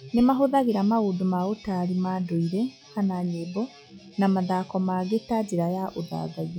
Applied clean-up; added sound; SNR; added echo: classical method log-MMSE.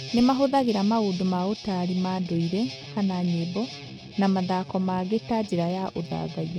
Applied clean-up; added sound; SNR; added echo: neural mask model RNNoise.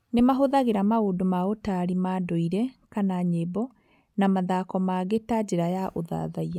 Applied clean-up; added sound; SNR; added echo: none; none; none; none.